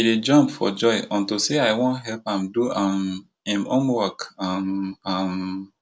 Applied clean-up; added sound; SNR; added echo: none; none; none; none.